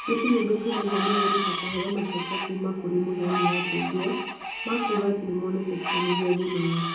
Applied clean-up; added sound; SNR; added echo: none; Screech; 4 dB; reverberation time 0.6 s.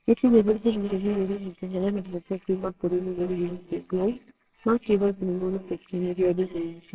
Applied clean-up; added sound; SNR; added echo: neural separator model SepFormer WHAMR!.